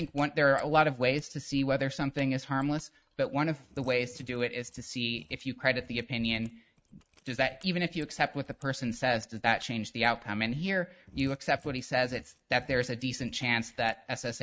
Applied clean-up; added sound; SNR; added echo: neural mask model RNNoise.